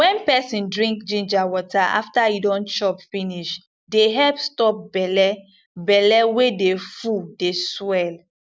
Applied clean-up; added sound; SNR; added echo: none; none; none; none.